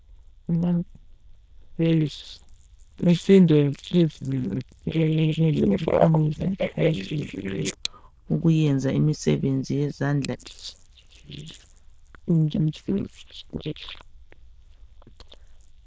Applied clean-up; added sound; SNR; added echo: neural diffusion model UNIVERSE++.